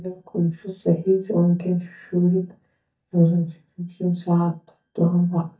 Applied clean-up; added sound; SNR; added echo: neural mask model DeepFilterNet 3.